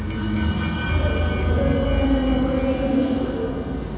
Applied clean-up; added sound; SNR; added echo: none; Bell; 15 dB; reverberation time 2.1 s.